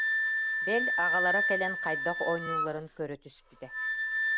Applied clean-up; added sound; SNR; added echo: none; Wind instrument, woodwind instrument; -4 dB; none.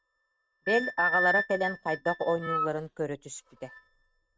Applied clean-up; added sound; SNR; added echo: neural mask model RNNoise.